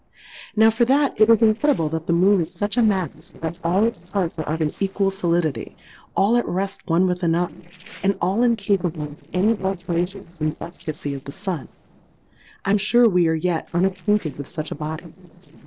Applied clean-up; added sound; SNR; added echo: neural separator model SepFormer DNS4.